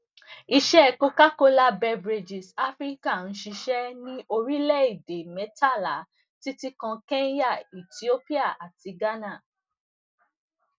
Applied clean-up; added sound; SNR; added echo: none; none; none; none.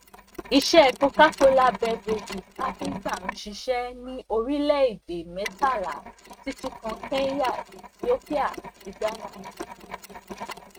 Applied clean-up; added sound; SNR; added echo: neural mask model RNNoise.